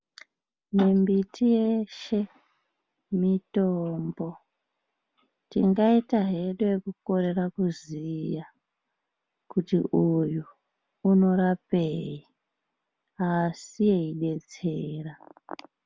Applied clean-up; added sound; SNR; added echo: none; none; none; none.